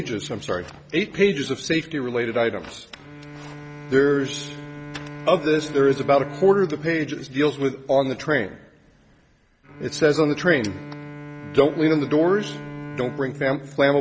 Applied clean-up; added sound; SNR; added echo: none; Bowed string instrument; 15 dB; none.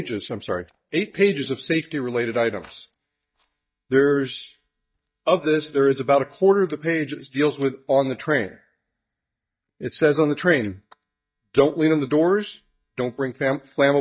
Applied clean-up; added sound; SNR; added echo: neural mask model DeepFilterNet 3.